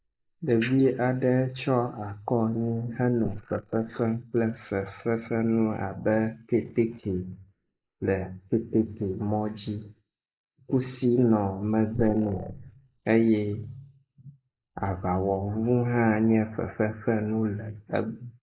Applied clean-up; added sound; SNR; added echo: neural mask model Resemble Enhance denoiser.